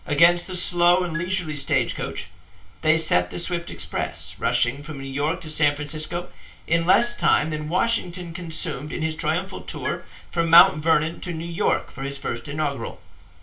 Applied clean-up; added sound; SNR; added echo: none; Marimba, xylophone; 17 dB; reverberation time 0.2 s.